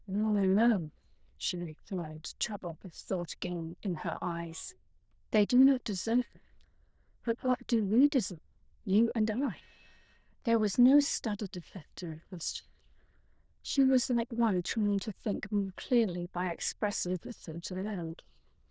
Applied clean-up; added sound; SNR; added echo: neural diffusion model UNIVERSE++.